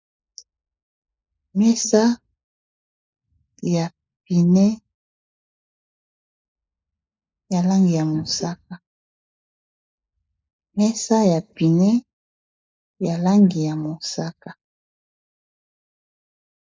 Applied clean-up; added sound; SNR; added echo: neural mask model Resemble Enhance denoiser.